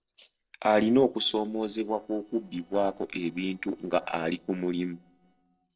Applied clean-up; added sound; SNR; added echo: neural separator model SepFormer DNS4.